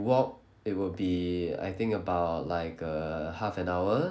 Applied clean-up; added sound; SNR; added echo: none; none; none; none.